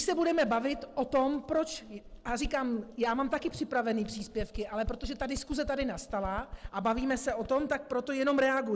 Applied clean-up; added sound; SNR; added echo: neural separator model SepFormer DNS4.